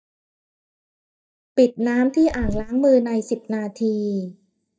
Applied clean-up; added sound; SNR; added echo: neural mask model DeepFilterNet 3.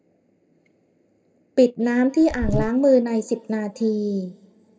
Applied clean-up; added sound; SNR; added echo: none; Buzz; 2 dB; reverberation time 2.0 s.